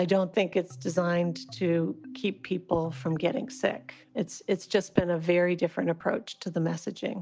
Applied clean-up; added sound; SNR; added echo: none; none; none; none.